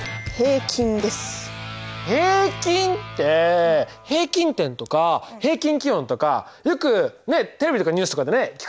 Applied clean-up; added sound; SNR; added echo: none; none; none; none.